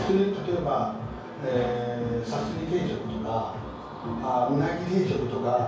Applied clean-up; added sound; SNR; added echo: none; none; none; reverberation time 0.6 s.